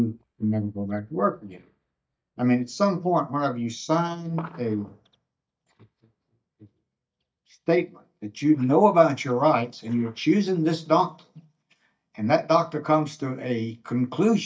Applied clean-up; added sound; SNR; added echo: neural mask model DeepFilterNet 3.